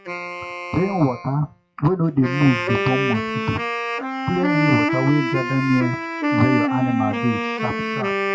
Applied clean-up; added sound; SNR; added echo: classical method WPE with log-MMSE.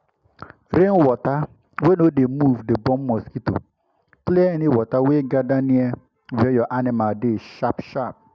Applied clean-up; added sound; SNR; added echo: none; none; none; none.